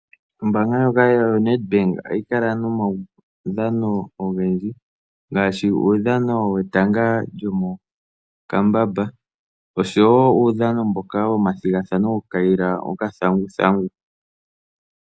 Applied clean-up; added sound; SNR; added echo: none; none; none; none.